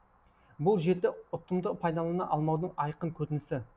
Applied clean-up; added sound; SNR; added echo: none; none; none; none.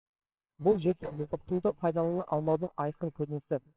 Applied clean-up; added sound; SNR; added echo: neural separator model SepFormer WHAMR!.